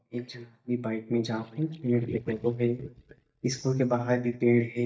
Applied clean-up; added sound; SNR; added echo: neural mask model DeepFilterNet 3.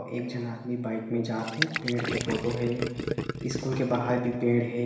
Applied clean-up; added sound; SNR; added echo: none; Gurgling; 4 dB; reverberation time 1.3 s.